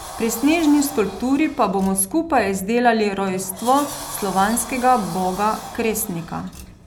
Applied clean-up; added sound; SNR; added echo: none; Sliding door; 15 dB; none.